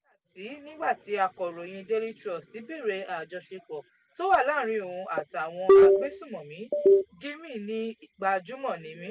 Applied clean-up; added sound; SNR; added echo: none; none; none; none.